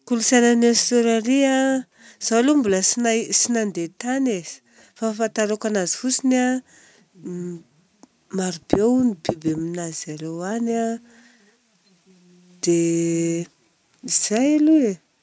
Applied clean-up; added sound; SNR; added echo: none; none; none; none.